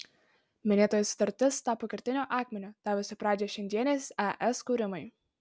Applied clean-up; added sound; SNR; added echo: none; none; none; none.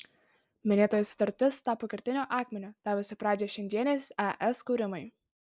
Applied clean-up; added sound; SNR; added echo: neural mask model Resemble Enhance denoiser.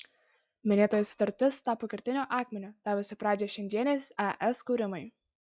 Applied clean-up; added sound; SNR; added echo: classical method log-MMSE.